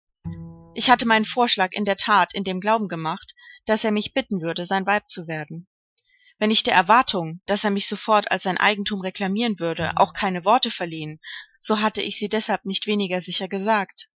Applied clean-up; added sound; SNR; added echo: classical method Wiener filter.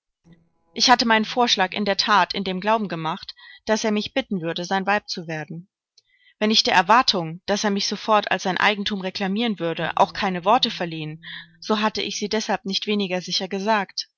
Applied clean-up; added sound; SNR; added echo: neural separator model SepFormer DNS4.